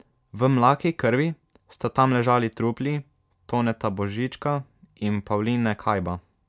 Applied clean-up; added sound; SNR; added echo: none; none; none; none.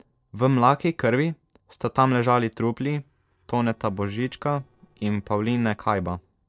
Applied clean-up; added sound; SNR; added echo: neural separator model SepFormer DNS4.